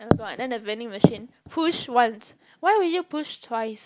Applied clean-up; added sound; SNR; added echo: none; none; none; none.